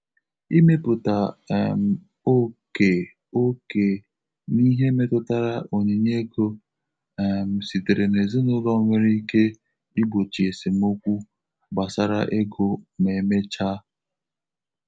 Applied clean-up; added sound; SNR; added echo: none; none; none; none.